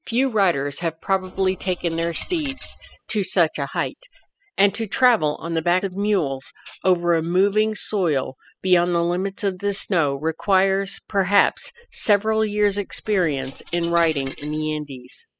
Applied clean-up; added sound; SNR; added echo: classical method spectral subtraction.